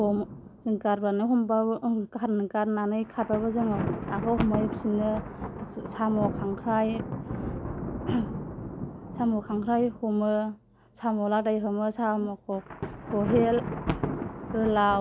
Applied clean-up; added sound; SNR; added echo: none; Thunder; 8 dB; none.